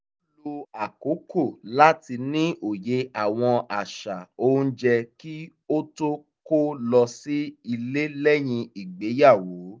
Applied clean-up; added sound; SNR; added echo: none; none; none; none.